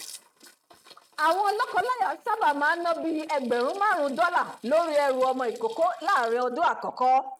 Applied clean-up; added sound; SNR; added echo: neural mask model RNNoise.